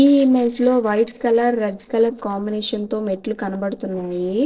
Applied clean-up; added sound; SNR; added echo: neural separator model SepFormer DNS4.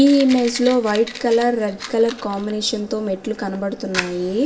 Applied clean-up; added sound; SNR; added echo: none; Fire; 15 dB; reverberation time 0.5 s.